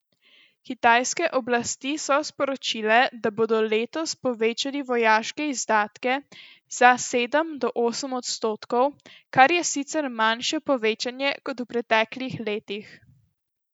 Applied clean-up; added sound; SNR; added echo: none; none; none; none.